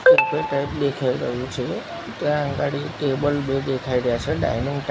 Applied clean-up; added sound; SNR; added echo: none; none; none; none.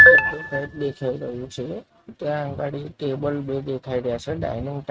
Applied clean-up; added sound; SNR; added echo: neural mask model RNNoise.